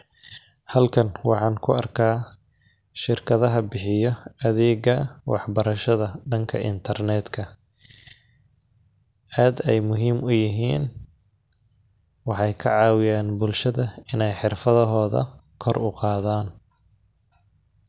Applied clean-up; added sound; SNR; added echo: none; none; none; none.